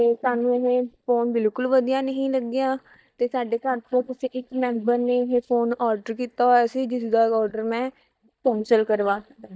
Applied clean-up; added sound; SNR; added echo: neural mask model DeepFilterNet 3.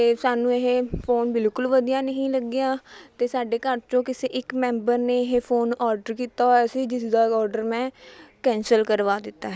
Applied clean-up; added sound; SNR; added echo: none; none; none; none.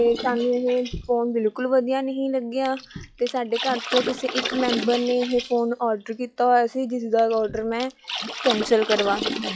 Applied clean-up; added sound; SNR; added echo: classical method log-MMSE.